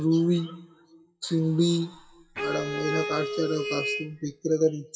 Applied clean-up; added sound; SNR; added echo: classical method WPE with log-MMSE.